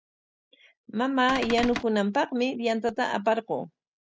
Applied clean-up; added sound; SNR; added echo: none; Cupboard open or close / Door; 5 dB; none.